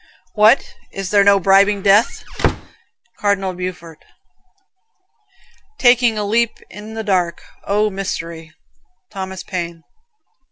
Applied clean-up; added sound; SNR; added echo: none; Squeak / Slam / Wood; 4 dB; none.